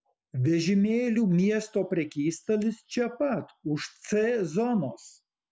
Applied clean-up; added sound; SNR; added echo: none; none; none; none.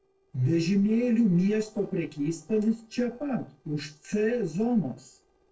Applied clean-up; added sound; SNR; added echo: neural separator model SepFormer DNS4.